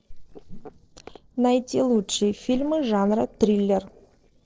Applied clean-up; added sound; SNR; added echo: neural separator model SepFormer DNS4.